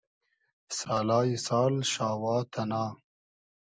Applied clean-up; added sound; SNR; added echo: none; none; none; none.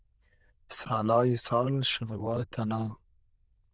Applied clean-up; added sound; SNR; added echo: neural diffusion model UNIVERSE++.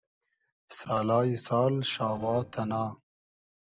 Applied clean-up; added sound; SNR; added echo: neural separator model SepFormer DNS4.